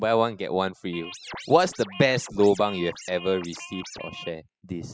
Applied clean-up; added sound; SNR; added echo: classical method spectral subtraction.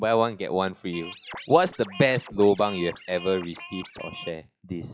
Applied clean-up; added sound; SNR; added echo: classical method log-MMSE.